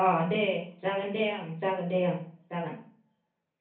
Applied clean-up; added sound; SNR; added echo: none; none; none; reverberation time 0.6 s.